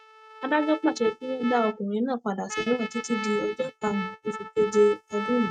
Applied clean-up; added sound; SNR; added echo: neural mask model RNNoise.